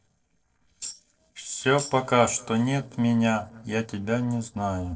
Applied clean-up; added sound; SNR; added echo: neural separator model SepFormer DNS4.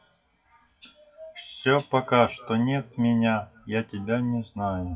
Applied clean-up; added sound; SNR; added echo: classical method WPE with log-MMSE.